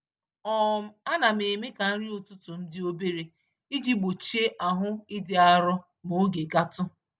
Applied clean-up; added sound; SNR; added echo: none; none; none; none.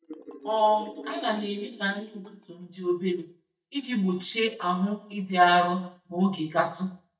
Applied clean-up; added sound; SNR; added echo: neural mask model DeepFilterNet 3.